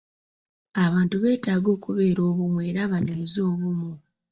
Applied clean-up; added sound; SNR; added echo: neural mask model DeepFilterNet 3.